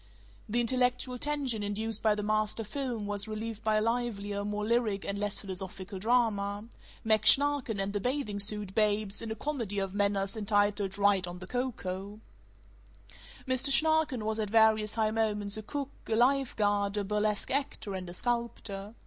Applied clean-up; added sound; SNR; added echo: none; none; none; none.